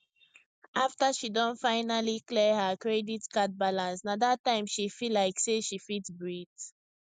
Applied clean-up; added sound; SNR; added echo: none; none; none; none.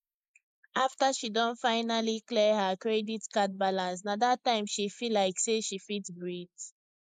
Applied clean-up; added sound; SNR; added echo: neural mask model Resemble Enhance denoiser.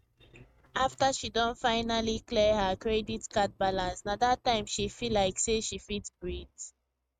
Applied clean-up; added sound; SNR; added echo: neural mask model RNNoise.